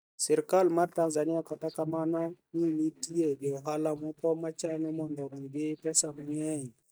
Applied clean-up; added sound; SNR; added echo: neural mask model DeepFilterNet 3.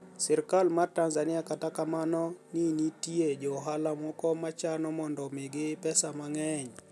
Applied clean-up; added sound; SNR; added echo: none; none; none; none.